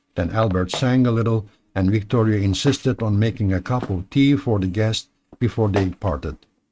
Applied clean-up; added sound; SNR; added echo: neural mask model RNNoise.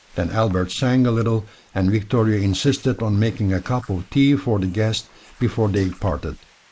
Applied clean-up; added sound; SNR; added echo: neural mask model Resemble Enhance denoiser.